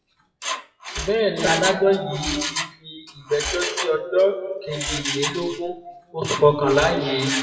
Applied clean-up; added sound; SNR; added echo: classical method WPE with log-MMSE.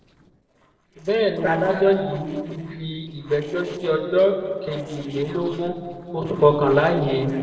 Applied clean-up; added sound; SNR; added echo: neural separator model SepFormer DNS4.